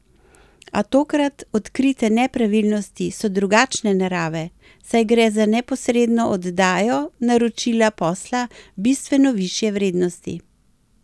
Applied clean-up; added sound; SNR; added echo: none; none; none; none.